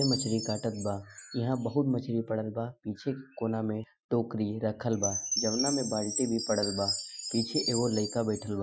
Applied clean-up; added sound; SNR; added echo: classical method Wiener filter.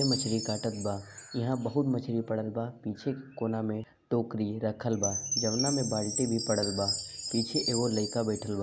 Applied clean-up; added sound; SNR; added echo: none; Chime; 6 dB; none.